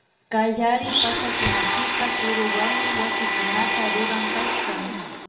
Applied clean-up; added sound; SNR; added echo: none; Domestic sounds, home sounds; -3 dB; reverberation time 0.7 s.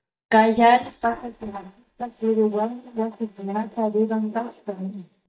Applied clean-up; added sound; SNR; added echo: neural mask model DeepFilterNet 3.